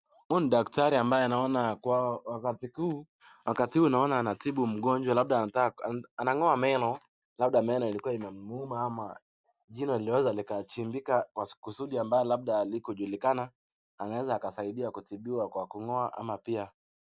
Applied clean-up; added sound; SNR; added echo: none; none; none; none.